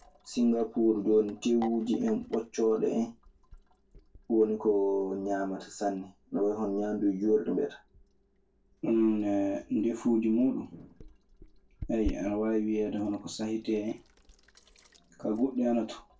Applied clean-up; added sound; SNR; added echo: none; Sink (filling or washing); 19 dB; reverberation time 0.2 s.